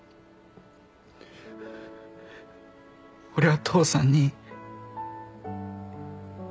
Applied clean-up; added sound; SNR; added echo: none; none; none; none.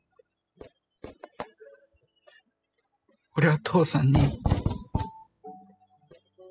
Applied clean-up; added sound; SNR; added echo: classical method spectral subtraction.